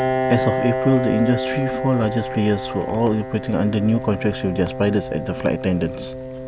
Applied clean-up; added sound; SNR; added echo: none; Piano; 5 dB; none.